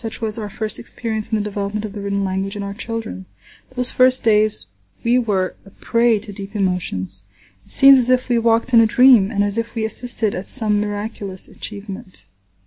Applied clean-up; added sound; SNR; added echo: none; none; none; none.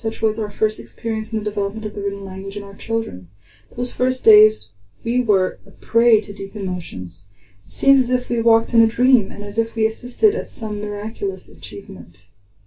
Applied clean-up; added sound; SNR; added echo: none; none; none; reverberation time 0.2 s.